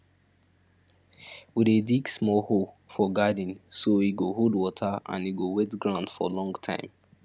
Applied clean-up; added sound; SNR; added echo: none; none; none; none.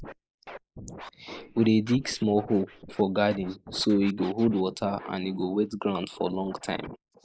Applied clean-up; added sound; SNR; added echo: neural mask model Resemble Enhance denoiser.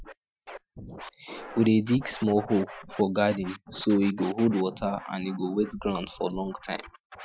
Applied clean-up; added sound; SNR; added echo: classical method Wiener filter.